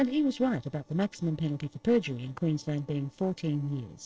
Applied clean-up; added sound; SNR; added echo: neural separator model SepFormer DNS4.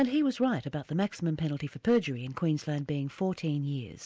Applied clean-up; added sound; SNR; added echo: none; none; none; none.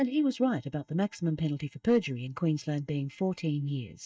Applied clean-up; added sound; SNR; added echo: neural mask model DeepFilterNet 3.